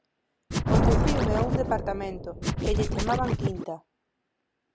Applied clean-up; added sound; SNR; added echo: none; Scratching (performance technique) + Thunder; -5 dB; none.